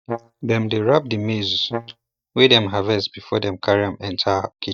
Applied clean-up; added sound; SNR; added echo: neural mask model DeepFilterNet 3.